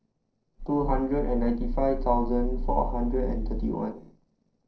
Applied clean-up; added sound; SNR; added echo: neural separator model SepFormer DNS4.